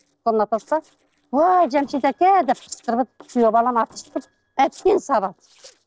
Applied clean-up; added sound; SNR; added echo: neural separator model SepFormer DNS4.